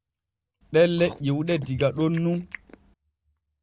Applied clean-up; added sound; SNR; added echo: none; Chewing, mastication; 18 dB; none.